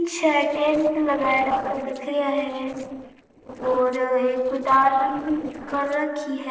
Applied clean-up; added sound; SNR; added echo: neural separator model SepFormer DNS4.